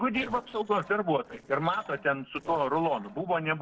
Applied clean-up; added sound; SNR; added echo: neural separator model SepFormer DNS4.